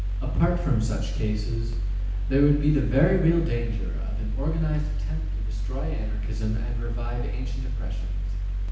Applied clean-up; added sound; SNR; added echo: none; Mechanical fan; -2 dB; reverberation time 0.9 s.